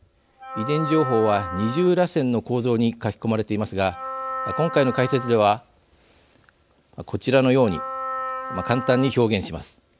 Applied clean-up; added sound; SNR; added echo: none; Wind instrument, woodwind instrument; 9 dB; none.